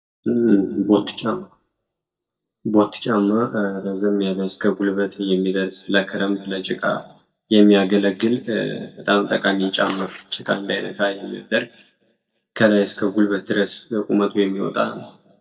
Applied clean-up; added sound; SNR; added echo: neural mask model DeepFilterNet 3.